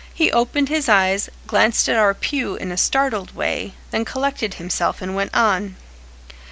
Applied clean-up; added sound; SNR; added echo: none; none; none; none.